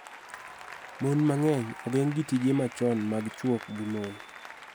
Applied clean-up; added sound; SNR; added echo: none; Applause; 15 dB; none.